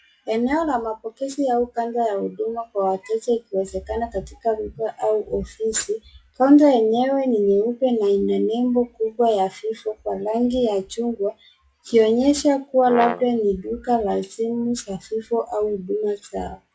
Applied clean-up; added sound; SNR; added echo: classical method log-MMSE.